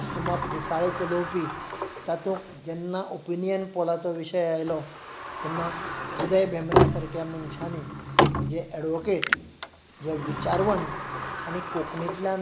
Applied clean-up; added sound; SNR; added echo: none; Sliding door; 1 dB; none.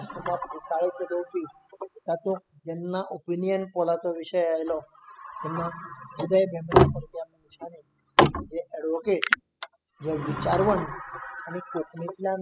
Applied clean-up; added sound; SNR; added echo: classical method spectral subtraction.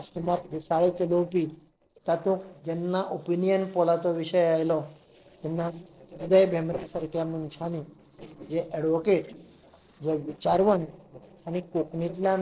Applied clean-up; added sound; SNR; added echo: neural separator model SepFormer DNS4.